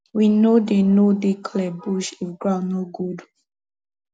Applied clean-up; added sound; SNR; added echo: none; none; none; none.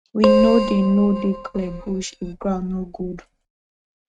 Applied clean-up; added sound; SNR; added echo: neural mask model RNNoise.